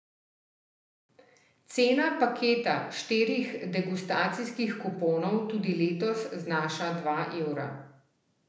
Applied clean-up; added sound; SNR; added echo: none; none; none; none.